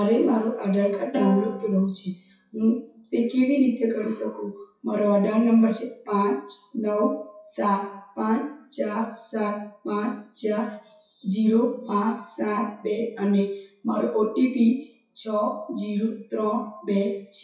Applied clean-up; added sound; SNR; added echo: classical method WPE with log-MMSE.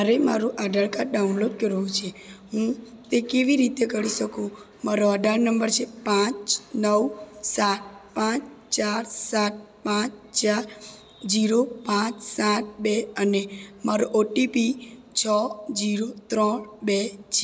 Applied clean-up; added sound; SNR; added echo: none; none; none; none.